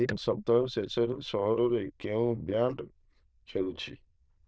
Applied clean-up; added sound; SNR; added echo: neural diffusion model UNIVERSE++.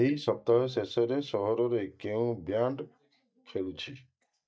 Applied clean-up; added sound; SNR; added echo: neural mask model DeepFilterNet 3.